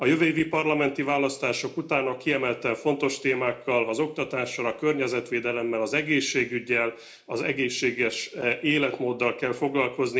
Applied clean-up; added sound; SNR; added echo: none; none; none; reverberation time 0.4 s.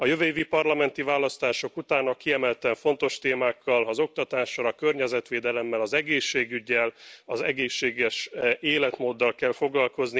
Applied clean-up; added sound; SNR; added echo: none; none; none; none.